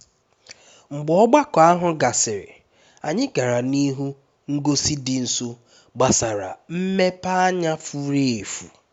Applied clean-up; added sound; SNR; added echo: none; none; none; none.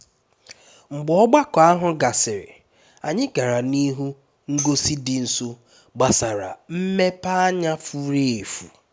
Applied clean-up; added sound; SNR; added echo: none; Tambourine; 12 dB; none.